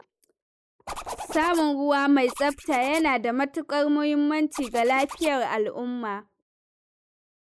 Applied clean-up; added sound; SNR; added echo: neural mask model Resemble Enhance denoiser.